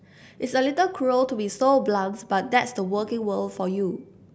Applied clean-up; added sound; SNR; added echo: none; none; none; none.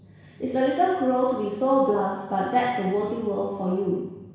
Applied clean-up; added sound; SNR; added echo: none; none; none; reverberation time 1.1 s.